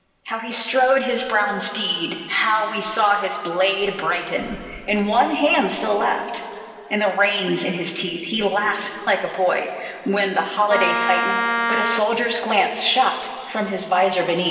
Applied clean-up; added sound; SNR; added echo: none; Wind instrument, woodwind instrument; 2 dB; reverberation time 2.6 s.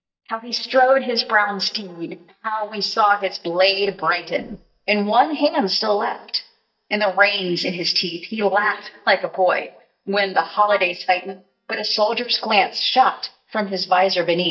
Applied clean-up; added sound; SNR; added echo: neural mask model DeepFilterNet 3.